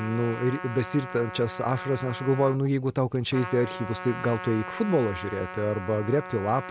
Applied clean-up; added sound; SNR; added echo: none; Trumpet; 12 dB; none.